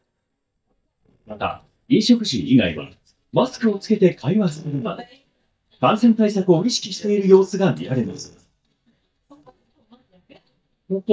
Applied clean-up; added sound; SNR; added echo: neural mask model DeepFilterNet 3.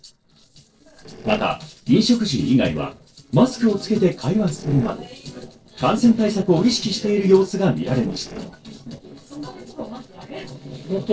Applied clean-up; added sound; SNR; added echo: neural separator model SepFormer DNS4.